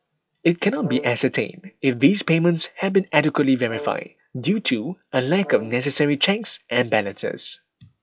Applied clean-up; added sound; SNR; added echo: classical method log-MMSE.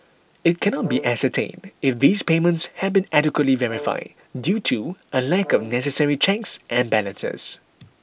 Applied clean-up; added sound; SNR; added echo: none; Brass instrument; 19 dB; none.